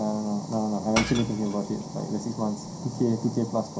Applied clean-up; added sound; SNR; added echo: none; Shatter / Crushing; 10 dB; reverberation time 0.3 s.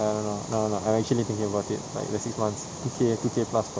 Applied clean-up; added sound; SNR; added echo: none; none; none; none.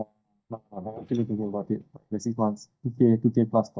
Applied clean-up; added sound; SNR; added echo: neural mask model DeepFilterNet 3.